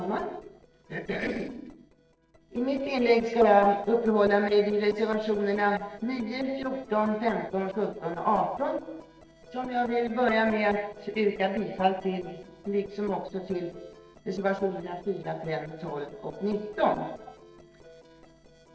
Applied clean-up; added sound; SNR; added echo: neural separator model SepFormer DNS4.